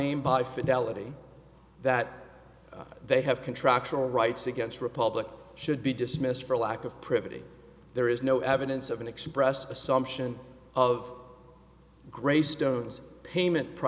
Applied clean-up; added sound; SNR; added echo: none; none; none; none.